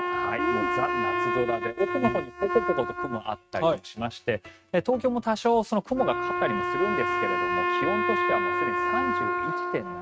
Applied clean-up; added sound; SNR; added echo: neural mask model RNNoise.